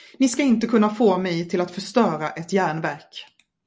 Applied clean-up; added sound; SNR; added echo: none; none; none; none.